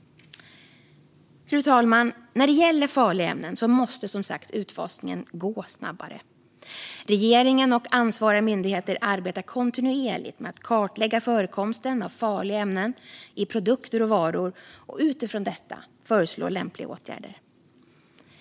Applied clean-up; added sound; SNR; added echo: none; none; none; none.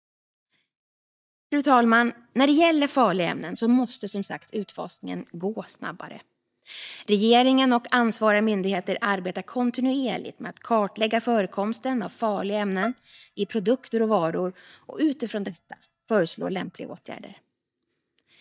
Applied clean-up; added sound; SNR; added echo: neural mask model DeepFilterNet 3.